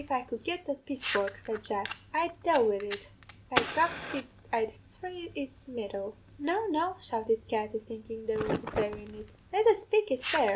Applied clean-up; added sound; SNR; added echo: none; Fire; 8 dB; none.